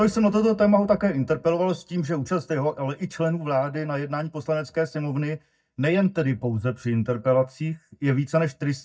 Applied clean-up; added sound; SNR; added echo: neural mask model DeepFilterNet 3.